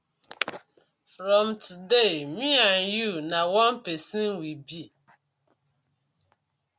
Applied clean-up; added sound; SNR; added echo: none; none; none; none.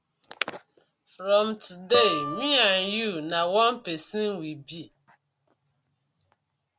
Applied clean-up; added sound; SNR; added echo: none; Guitar; 7 dB; none.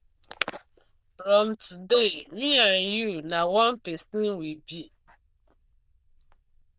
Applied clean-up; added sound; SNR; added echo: neural diffusion model UNIVERSE++.